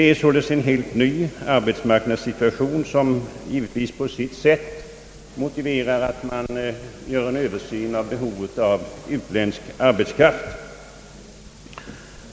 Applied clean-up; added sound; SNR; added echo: none; none; none; none.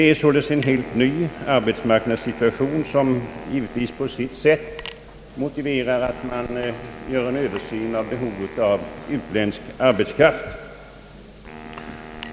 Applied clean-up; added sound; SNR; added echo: none; Wind instrument, woodwind instrument + Chink, clink; 16 dB; none.